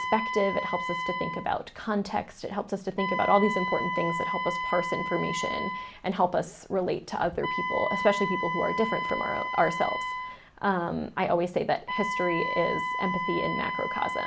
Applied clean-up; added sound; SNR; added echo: none; Wind instrument, woodwind instrument; 4 dB; none.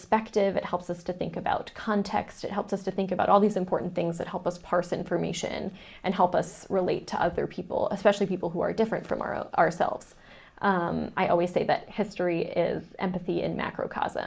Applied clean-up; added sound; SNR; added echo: neural mask model Resemble Enhance denoiser.